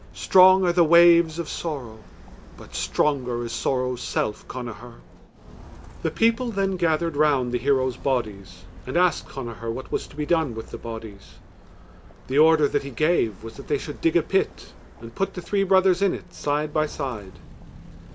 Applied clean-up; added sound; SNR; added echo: none; Walk, footsteps; 19 dB; none.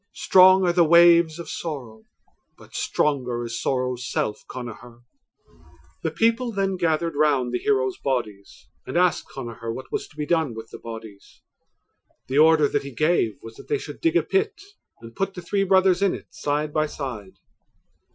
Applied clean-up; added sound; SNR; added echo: classical method Wiener filter.